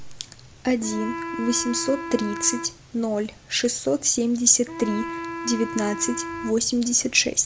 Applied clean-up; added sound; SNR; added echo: none; Wind instrument, woodwind instrument; 10 dB; none.